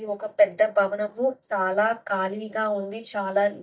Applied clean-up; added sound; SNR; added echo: neural mask model DeepFilterNet 3.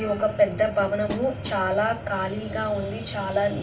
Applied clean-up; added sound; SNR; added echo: none; Train; 17 dB; reverberation time 0.2 s.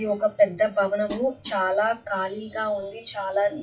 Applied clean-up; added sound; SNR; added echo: classical method WPE with log-MMSE.